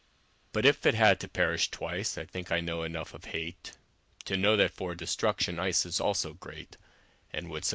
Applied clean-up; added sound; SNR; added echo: none; none; none; none.